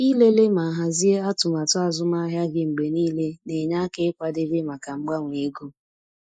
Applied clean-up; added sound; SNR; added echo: neural mask model Resemble Enhance denoiser.